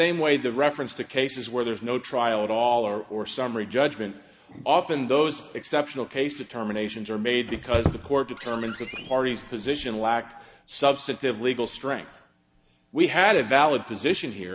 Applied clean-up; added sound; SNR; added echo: none; Squeak; 8 dB; none.